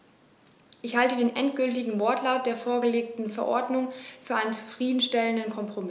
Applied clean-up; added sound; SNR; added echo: none; none; none; none.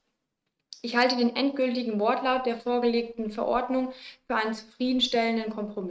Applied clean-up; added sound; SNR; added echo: neural mask model RNNoise.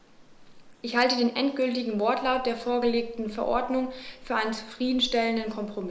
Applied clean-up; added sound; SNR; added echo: neural mask model Resemble Enhance denoiser.